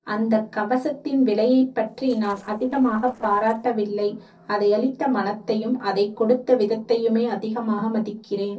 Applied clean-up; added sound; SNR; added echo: neural separator model SepFormer DNS4.